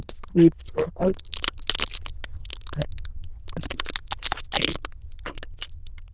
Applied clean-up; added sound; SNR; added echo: neural diffusion model UNIVERSE++.